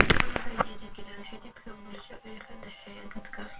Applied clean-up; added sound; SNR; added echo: neural separator model SepFormer WHAMR!.